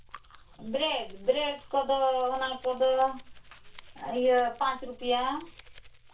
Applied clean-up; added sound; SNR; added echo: none; Domestic sounds, home sounds; 16 dB; reverberation time 0.3 s.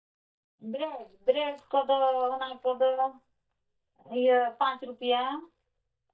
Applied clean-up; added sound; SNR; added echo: neural mask model DeepFilterNet 3.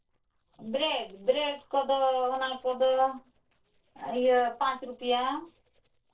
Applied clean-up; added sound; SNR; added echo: neural separator model SepFormer DNS4.